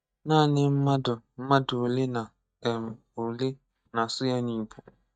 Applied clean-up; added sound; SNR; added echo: neural mask model DeepFilterNet 3.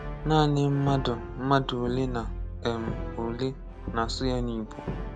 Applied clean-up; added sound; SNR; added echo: none; Brass instrument; 7 dB; none.